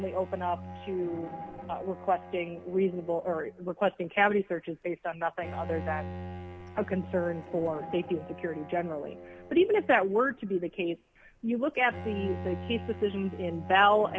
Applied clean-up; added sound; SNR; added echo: none; Bowed string instrument; 13 dB; none.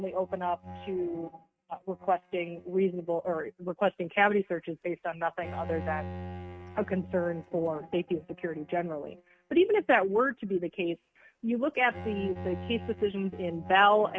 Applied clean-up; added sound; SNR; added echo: neural mask model RNNoise.